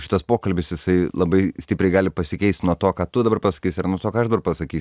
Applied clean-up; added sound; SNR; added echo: none; none; none; none.